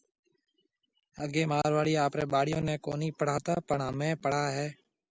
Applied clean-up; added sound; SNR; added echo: none; none; none; none.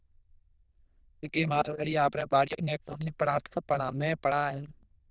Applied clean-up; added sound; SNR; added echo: neural diffusion model UNIVERSE++.